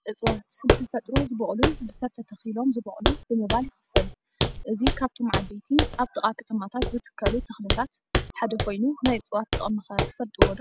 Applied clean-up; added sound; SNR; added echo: none; Walk, footsteps; 0 dB; none.